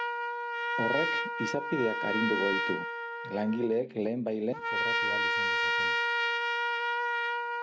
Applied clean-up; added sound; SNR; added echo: none; Trumpet; -3 dB; none.